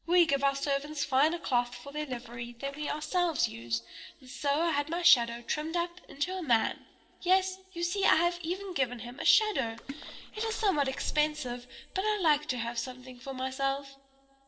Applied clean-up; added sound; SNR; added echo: neural separator model SepFormer DNS4.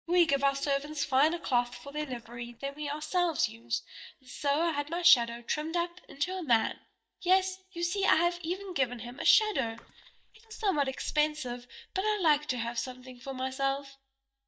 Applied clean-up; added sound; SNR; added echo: neural mask model DeepFilterNet 3.